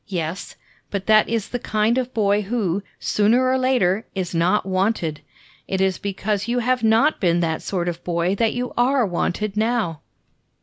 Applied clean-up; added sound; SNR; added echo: none; none; none; none.